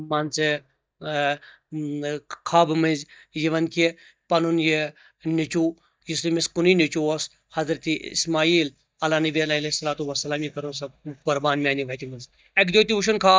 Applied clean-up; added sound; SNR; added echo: neural mask model DeepFilterNet 3.